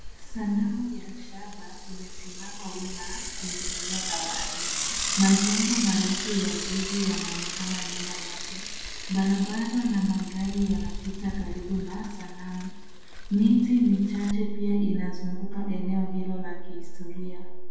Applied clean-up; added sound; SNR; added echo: none; Mechanisms / Bicycle; 1 dB; reverberation time 1.1 s.